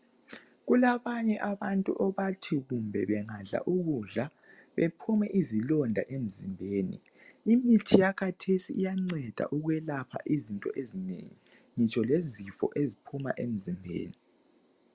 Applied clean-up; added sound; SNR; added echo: none; none; none; none.